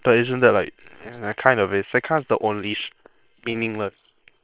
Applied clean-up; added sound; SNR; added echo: neural separator model SepFormer WHAM!.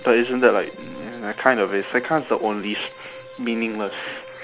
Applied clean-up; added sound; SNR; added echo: none; Bowed string instrument; 19 dB; none.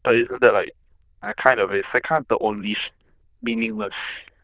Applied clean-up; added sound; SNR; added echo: neural diffusion model UNIVERSE++.